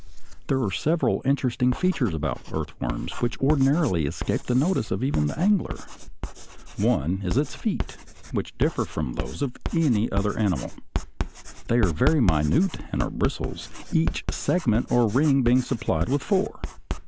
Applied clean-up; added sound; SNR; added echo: none; Writing; 7 dB; none.